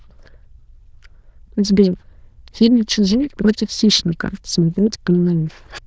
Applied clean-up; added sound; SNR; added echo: neural diffusion model UNIVERSE++.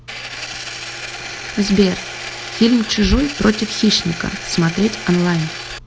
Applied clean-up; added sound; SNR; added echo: none; Engine; 10 dB; none.